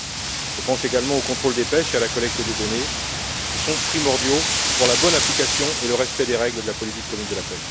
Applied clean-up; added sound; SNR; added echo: none; Wind; 0 dB; none.